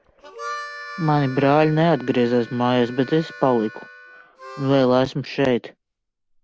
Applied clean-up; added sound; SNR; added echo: none; Harmonica; 17 dB; none.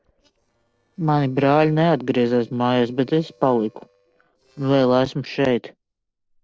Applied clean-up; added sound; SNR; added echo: neural separator model SepFormer DNS4.